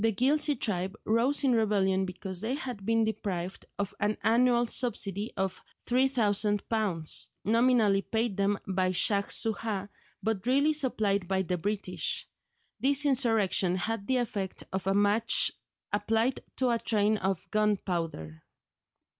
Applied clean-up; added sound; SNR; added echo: none; none; none; none.